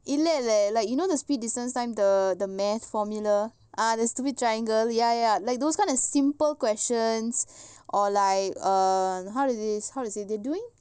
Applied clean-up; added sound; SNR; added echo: none; none; none; none.